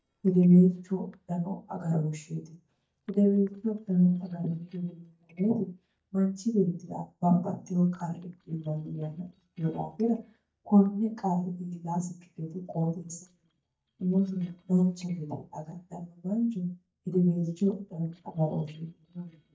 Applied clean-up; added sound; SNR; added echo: neural mask model DeepFilterNet 3.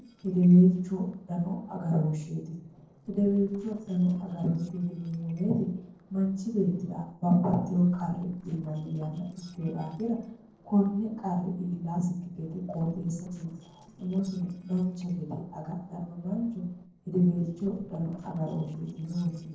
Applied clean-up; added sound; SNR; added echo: neural separator model SepFormer DNS4.